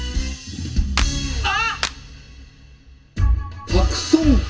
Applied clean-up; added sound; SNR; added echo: none; Clapping; 11 dB; reverberation time 0.2 s.